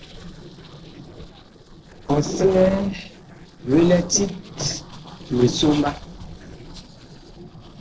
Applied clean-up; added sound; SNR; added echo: neural separator model SepFormer DNS4.